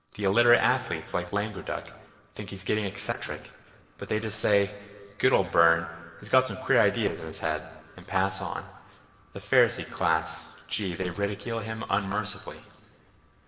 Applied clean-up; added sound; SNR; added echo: neural separator model SepFormer DNS4.